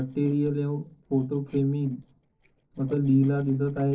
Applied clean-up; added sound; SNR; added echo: neural separator model SepFormer DNS4.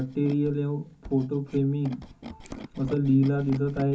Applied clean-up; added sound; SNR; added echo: none; Tools; 16 dB; reverberation time 0.3 s.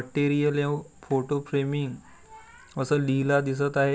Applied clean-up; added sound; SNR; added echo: none; none; none; none.